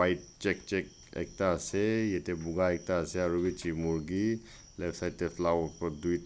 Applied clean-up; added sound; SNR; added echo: none; none; none; none.